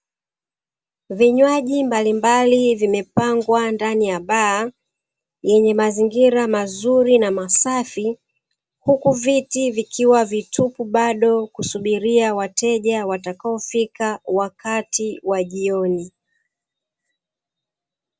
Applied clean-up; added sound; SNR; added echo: none; none; none; none.